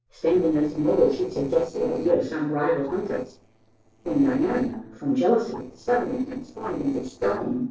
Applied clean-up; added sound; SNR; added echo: neural separator model SepFormer DNS4.